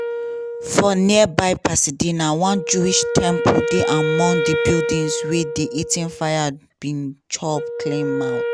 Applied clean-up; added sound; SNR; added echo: none; Wind instrument, woodwind instrument; 4 dB; none.